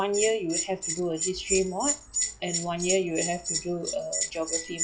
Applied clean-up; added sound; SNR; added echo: classical method log-MMSE.